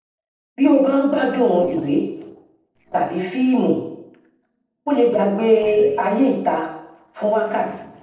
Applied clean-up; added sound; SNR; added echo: neural separator model SepFormer DNS4.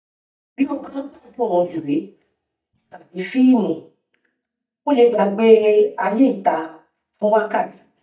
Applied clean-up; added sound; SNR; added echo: neural mask model DeepFilterNet 3.